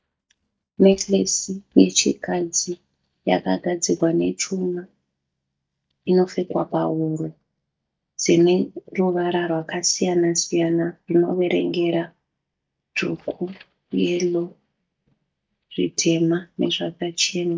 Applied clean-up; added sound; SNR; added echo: neural mask model DeepFilterNet 3.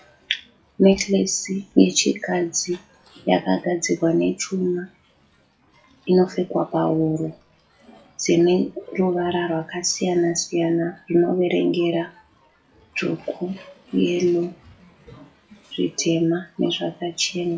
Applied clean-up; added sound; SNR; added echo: classical method WPE with log-MMSE.